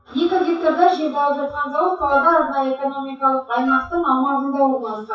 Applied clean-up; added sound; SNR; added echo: classical method WPE with log-MMSE.